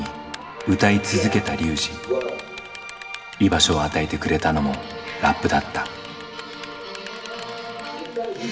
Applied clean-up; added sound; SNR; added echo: none; Typing; 20 dB; reverberation time 1.3 s.